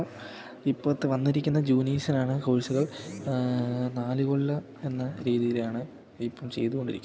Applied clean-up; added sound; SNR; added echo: none; none; none; none.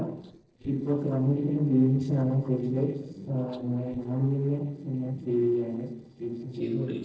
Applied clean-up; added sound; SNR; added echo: neural separator model SepFormer DNS4.